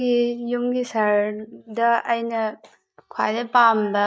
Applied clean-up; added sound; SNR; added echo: neural mask model DeepFilterNet 3.